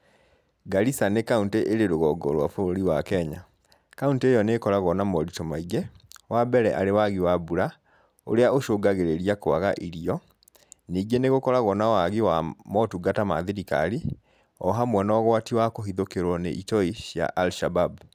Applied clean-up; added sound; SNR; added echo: none; none; none; none.